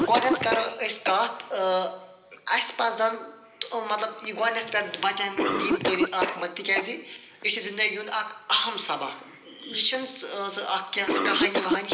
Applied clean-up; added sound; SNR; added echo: none; Cough; 7 dB; reverberation time 0.8 s.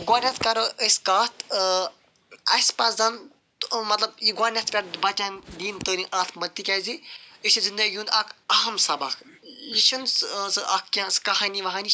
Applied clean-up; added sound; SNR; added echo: none; none; none; none.